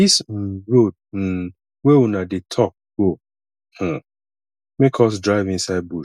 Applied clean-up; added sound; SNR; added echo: none; none; none; none.